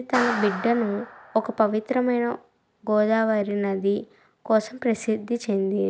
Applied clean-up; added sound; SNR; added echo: none; Clapping; 10 dB; none.